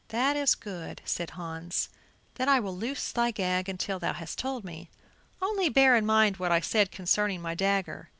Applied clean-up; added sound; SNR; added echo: none; none; none; none.